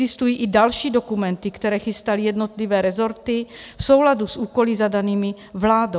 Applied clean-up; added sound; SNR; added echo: none; none; none; none.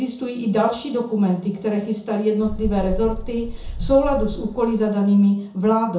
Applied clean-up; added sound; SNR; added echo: none; Bird; 11 dB; reverberation time 0.6 s.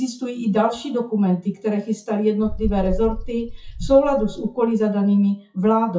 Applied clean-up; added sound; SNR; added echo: classical method WPE with log-MMSE.